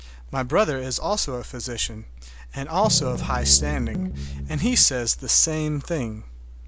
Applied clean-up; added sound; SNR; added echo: none; Piano; 3 dB; none.